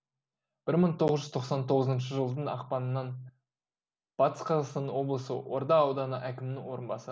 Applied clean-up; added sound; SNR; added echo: none; none; none; none.